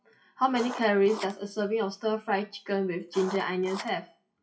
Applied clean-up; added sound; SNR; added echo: classical method WPE with log-MMSE.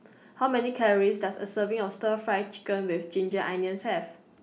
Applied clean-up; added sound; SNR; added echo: none; none; none; none.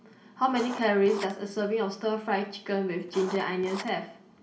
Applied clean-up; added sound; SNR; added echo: none; Writing; 14 dB; reverberation time 0.5 s.